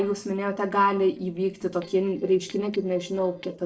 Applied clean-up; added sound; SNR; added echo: neural separator model SepFormer DNS4.